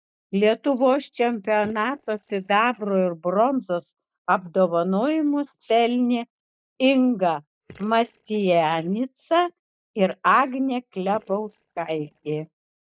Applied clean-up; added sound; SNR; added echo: neural mask model DeepFilterNet 3.